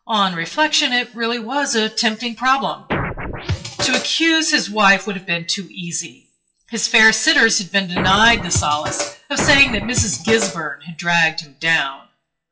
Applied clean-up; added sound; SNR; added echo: classical method WPE with log-MMSE.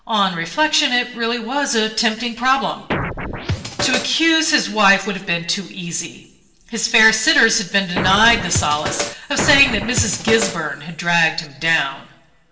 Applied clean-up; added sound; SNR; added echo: none; Scratching (performance technique); 4 dB; reverberation time 0.7 s.